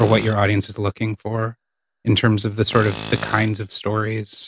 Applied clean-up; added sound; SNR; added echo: none; Tools; 14 dB; none.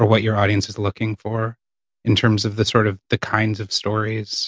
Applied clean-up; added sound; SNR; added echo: none; none; none; none.